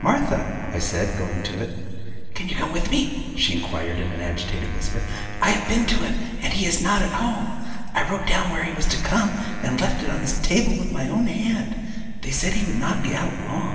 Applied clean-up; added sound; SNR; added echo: none; Wind instrument, woodwind instrument; 18 dB; reverberation time 2.5 s.